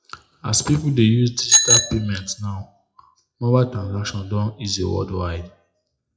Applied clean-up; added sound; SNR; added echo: classical method WPE with log-MMSE.